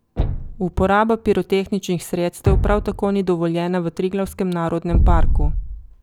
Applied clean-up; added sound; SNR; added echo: none; Thump, thud; 1 dB; none.